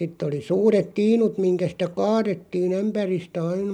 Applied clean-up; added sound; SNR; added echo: none; none; none; none.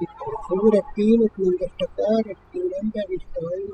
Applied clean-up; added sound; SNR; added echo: classical method spectral subtraction.